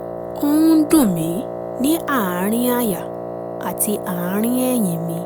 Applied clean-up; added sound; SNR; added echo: none; Wind instrument, woodwind instrument; 8 dB; none.